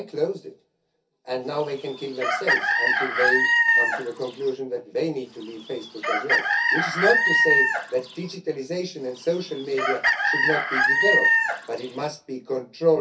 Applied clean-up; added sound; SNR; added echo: none; Chicken, rooster; -5 dB; reverberation time 0.3 s.